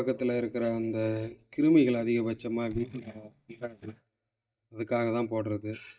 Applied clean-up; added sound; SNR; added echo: neural mask model DeepFilterNet 3.